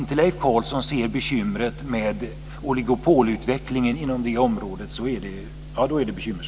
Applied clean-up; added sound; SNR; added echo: none; none; none; none.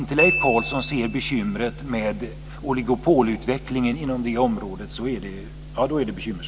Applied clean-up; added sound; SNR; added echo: none; Glockenspiel; 6 dB; none.